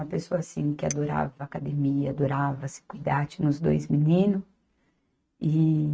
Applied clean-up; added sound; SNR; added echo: neural mask model RNNoise.